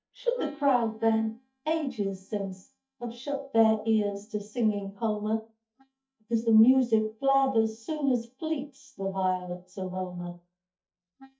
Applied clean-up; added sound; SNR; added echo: neural mask model DeepFilterNet 3.